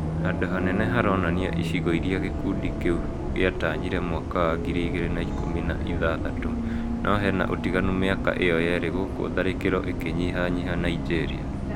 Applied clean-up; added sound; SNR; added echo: none; Bus; 1 dB; none.